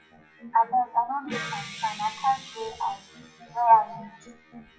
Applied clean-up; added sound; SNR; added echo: classical method WPE with log-MMSE.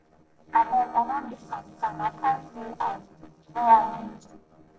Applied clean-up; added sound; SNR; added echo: neural separator model SepFormer DNS4.